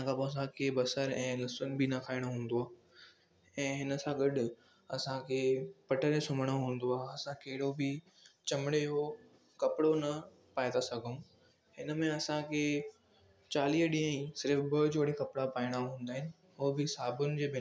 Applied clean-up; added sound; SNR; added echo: none; none; none; none.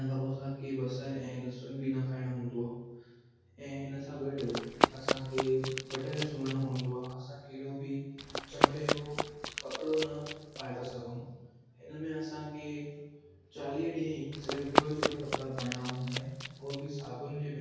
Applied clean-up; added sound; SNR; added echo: none; Run; -2 dB; reverberation time 1.3 s.